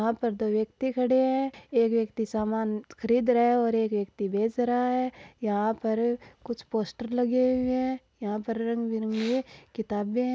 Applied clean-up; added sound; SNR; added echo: none; none; none; none.